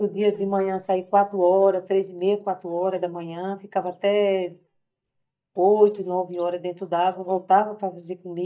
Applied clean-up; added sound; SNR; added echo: neural mask model DeepFilterNet 3.